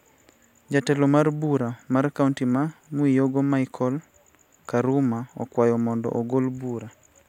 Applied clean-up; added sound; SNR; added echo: none; none; none; none.